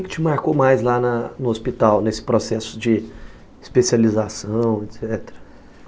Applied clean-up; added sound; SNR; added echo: none; none; none; none.